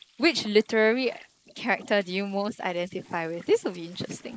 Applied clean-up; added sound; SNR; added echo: neural mask model Resemble Enhance denoiser.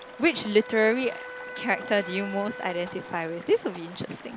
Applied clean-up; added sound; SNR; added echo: none; Wind instrument, woodwind instrument + Stream; 13 dB; none.